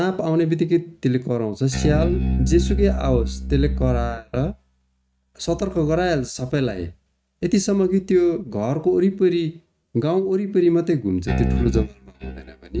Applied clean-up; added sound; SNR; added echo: neural mask model RNNoise.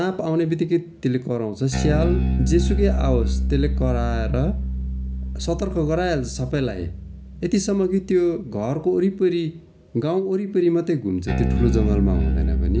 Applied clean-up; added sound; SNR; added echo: none; Bass guitar; 2 dB; none.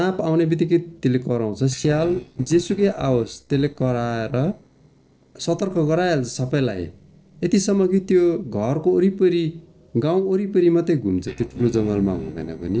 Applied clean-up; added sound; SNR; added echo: neural separator model SepFormer DNS4.